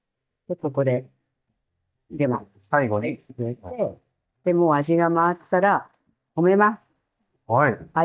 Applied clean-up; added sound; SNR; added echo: neural mask model DeepFilterNet 3.